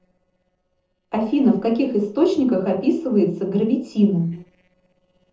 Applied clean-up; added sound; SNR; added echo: neural separator model SepFormer DNS4.